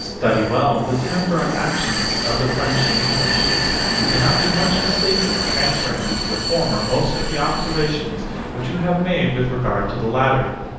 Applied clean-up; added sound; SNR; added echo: none; Vehicle; 1 dB; reverberation time 1.1 s.